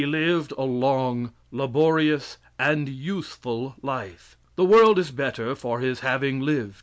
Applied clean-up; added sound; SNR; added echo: none; none; none; none.